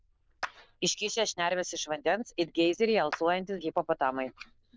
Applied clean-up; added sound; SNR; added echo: neural diffusion model UNIVERSE++.